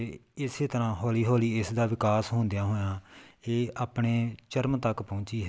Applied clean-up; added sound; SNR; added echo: none; none; none; none.